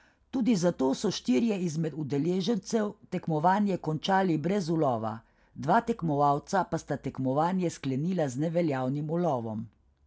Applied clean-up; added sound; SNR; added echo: none; none; none; none.